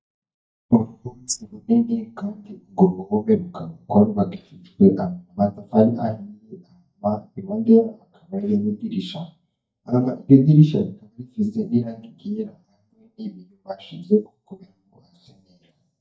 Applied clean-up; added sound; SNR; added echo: neural mask model DeepFilterNet 3.